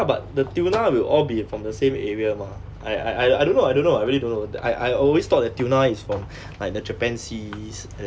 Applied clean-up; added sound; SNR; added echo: none; none; none; none.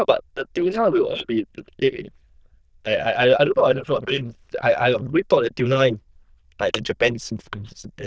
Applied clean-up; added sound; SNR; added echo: neural diffusion model UNIVERSE++.